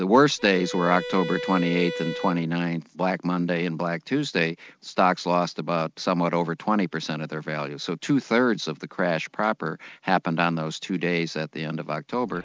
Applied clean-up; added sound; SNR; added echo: none; Bowed string instrument; 9 dB; none.